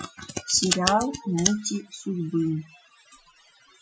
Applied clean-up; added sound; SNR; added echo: classical method Wiener filter.